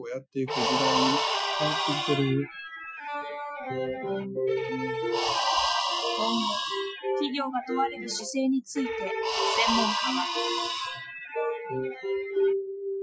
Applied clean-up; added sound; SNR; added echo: classical method Wiener filter.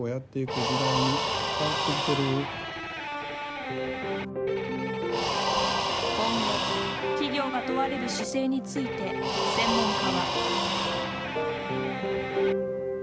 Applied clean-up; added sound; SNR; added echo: none; Breathing + Electric guitar; -1 dB; none.